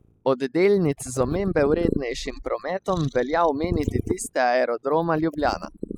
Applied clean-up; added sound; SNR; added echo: classical method spectral subtraction.